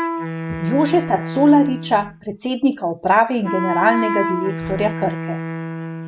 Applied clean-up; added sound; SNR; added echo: none; Wind instrument, woodwind instrument; 6 dB; none.